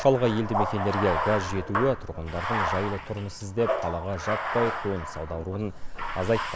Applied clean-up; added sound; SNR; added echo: none; Bathtub (filling or washing); 3 dB; none.